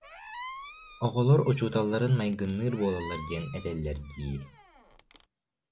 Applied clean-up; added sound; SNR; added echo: none; Squeak; 15 dB; none.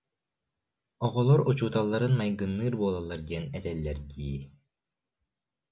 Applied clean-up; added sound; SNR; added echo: none; none; none; none.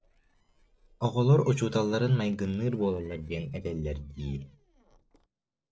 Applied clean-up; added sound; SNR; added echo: neural separator model SepFormer DNS4.